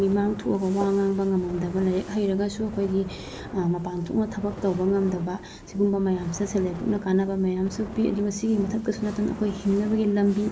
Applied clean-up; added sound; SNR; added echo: none; Fire; 15 dB; none.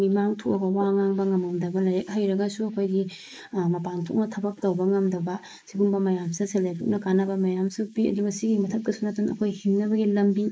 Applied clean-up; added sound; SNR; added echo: neural mask model Resemble Enhance denoiser.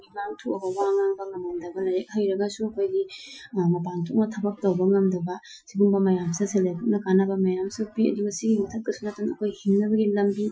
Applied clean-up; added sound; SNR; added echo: classical method Wiener filter.